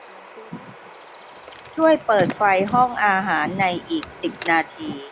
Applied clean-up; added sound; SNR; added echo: none; Car + Bird vocalization, bird call, bird song; 17 dB; none.